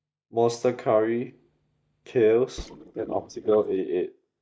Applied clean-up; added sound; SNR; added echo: neural mask model DeepFilterNet 3.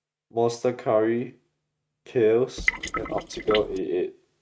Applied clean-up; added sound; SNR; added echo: neural mask model RNNoise.